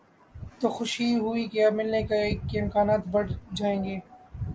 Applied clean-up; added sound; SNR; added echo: none; none; none; none.